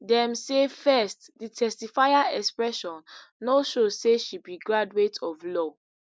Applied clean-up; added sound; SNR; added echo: none; none; none; none.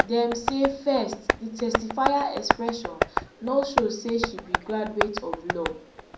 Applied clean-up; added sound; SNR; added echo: none; Tap; 2 dB; reverberation time 0.5 s.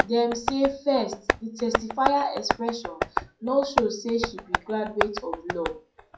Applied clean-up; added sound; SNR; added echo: classical method WPE with log-MMSE.